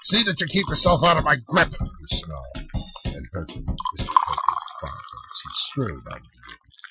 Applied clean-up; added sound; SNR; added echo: classical method Wiener filter.